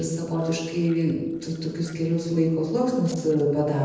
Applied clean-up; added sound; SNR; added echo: neural separator model SepFormer DNS4.